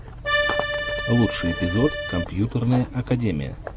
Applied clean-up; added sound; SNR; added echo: none; Accordion; 1 dB; none.